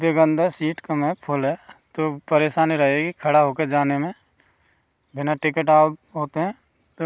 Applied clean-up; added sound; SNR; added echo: none; none; none; none.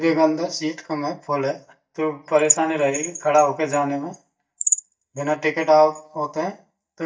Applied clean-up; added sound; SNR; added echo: neural mask model DeepFilterNet 3.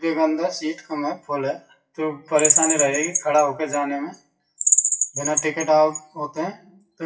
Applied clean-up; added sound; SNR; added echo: classical method WPE with log-MMSE.